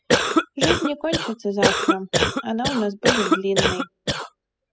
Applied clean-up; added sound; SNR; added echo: classical method spectral subtraction.